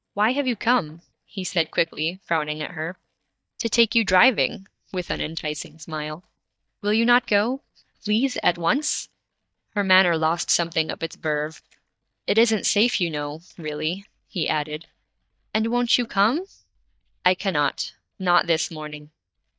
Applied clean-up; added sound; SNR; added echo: neural mask model DeepFilterNet 3.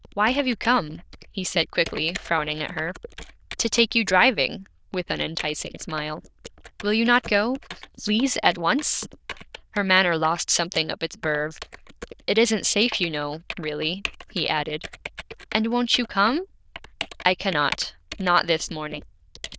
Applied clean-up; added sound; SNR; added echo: neural diffusion model UNIVERSE++.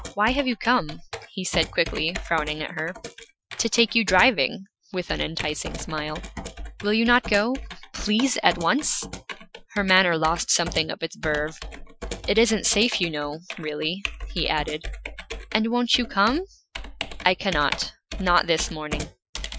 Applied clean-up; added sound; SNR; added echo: classical method Wiener filter.